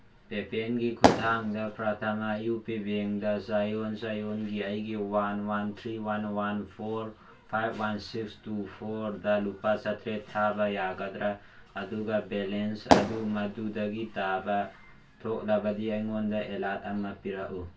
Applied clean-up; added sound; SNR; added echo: none; Fireworks; -4 dB; reverberation time 0.2 s.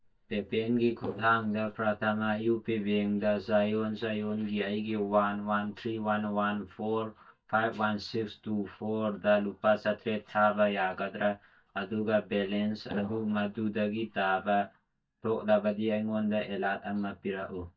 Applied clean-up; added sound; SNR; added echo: neural mask model DeepFilterNet 3.